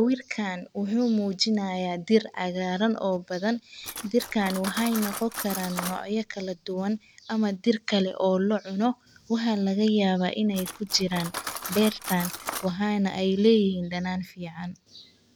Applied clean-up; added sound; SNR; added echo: none; Cutlery, silverware; 15 dB; none.